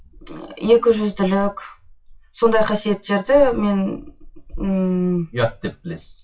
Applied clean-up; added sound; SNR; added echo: classical method WPE with log-MMSE.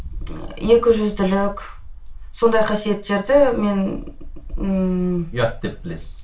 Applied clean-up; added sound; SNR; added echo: none; Wind; 12 dB; reverberation time 0.2 s.